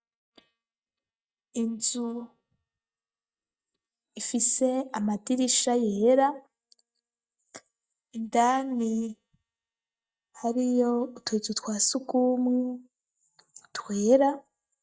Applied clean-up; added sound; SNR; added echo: neural mask model DeepFilterNet 3.